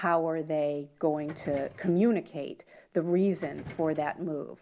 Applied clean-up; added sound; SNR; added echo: none; Subway, metro, underground; 19 dB; none.